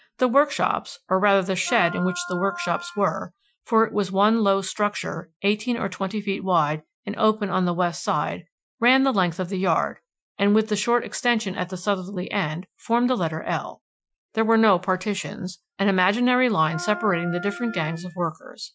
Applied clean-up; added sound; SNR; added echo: classical method Wiener filter.